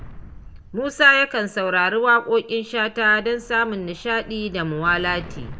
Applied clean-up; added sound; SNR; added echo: none; Explosion; 19 dB; reverberation time 0.4 s.